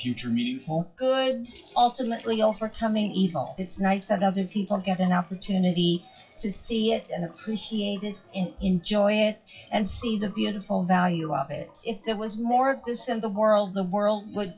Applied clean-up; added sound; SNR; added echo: classical method WPE with log-MMSE.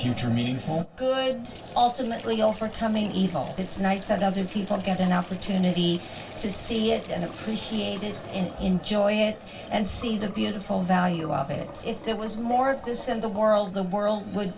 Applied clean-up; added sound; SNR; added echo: none; Trickle, dribble / Sink (filling or washing) / Water tap, faucet; 18 dB; reverberation time 0.2 s.